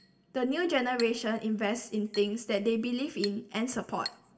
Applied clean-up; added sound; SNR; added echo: none; Chink, clink; 17 dB; reverberation time 0.7 s.